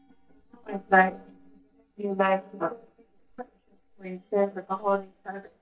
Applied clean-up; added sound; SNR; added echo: neural mask model DeepFilterNet 3.